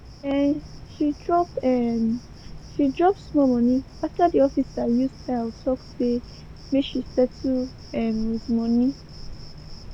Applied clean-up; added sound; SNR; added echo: none; Cricket; 16 dB; none.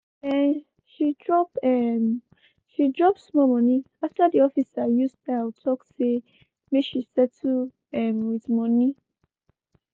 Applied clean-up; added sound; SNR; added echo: none; none; none; none.